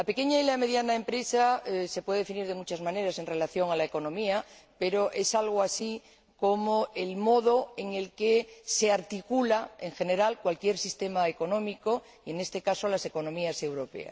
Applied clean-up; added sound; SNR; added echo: none; none; none; none.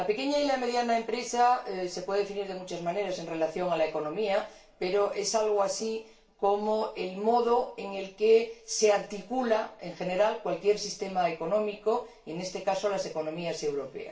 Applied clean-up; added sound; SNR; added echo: none; none; none; reverberation time 0.3 s.